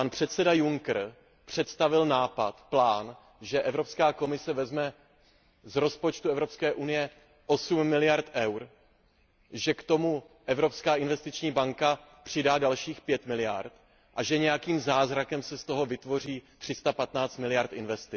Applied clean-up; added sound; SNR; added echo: none; none; none; none.